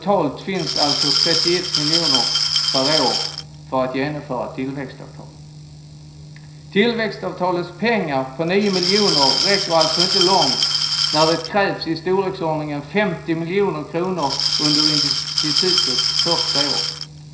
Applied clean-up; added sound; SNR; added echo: none; Glass; -2 dB; reverberation time 0.5 s.